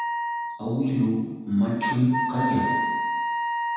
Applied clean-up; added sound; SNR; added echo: none; Wind instrument, woodwind instrument; 2 dB; reverberation time 1.2 s.